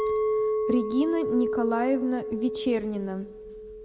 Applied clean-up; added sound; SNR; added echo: none; Chink, clink; 1 dB; reverberation time 1.2 s.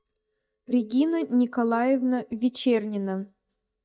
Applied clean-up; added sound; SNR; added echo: neural mask model DeepFilterNet 3.